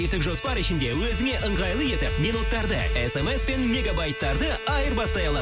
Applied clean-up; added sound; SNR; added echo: none; Bowed string instrument; 9 dB; none.